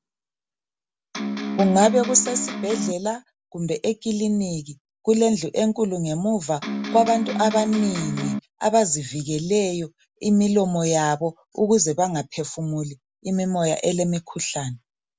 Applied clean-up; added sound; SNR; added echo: none; Electric guitar; 5 dB; none.